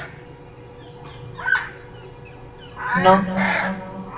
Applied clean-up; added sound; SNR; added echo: none; Bird vocalization, bird call, bird song; 3 dB; reverberation time 2.4 s.